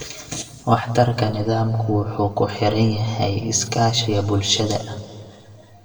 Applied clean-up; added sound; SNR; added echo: none; none; none; reverberation time 1.5 s.